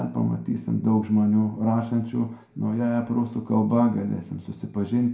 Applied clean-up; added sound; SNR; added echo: none; none; none; reverberation time 0.5 s.